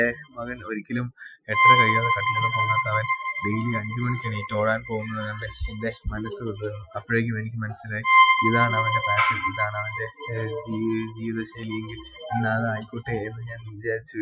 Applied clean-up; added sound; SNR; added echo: classical method Wiener filter.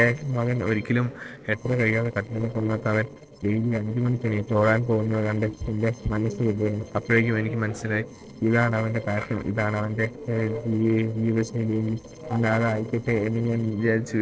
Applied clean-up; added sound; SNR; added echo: neural separator model SepFormer DNS4.